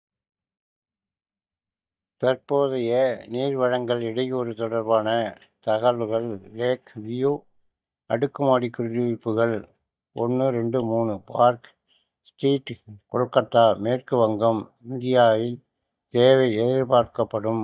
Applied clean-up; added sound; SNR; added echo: neural mask model DeepFilterNet 3.